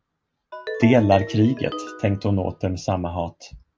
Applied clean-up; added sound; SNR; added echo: none; Ringtone; 12 dB; none.